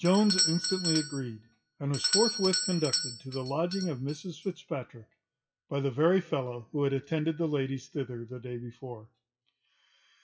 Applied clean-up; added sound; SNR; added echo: classical method WPE with log-MMSE.